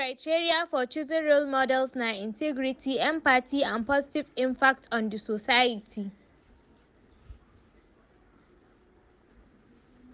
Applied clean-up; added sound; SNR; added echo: none; none; none; none.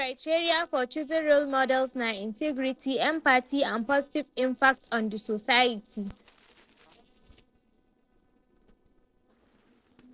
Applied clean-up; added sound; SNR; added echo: neural separator model SepFormer DNS4.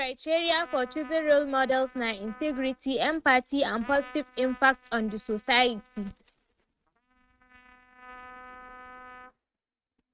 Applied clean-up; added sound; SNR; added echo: neural mask model RNNoise.